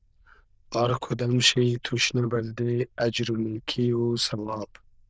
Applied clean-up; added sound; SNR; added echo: neural diffusion model UNIVERSE++.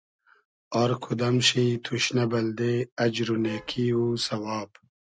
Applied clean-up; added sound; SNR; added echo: neural mask model RNNoise.